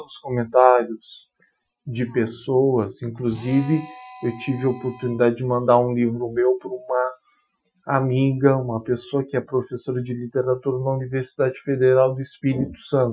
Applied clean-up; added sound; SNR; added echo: classical method Wiener filter.